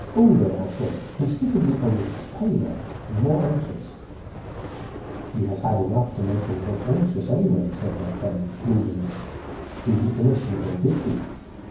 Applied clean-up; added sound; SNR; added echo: none; Fire; 12 dB; reverberation time 0.9 s.